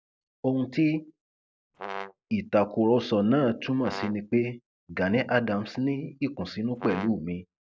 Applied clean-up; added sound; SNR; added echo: none; Brass instrument; 13 dB; none.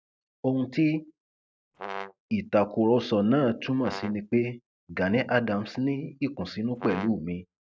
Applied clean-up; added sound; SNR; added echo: neural mask model RNNoise.